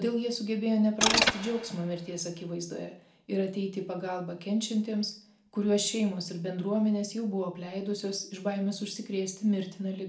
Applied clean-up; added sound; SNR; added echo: none; Mechanisms; 0 dB; reverberation time 0.4 s.